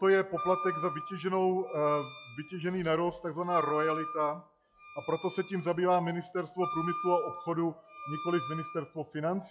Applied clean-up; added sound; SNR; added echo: classical method log-MMSE.